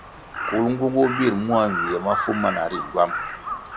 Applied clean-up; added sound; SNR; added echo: none; Crow; 7 dB; none.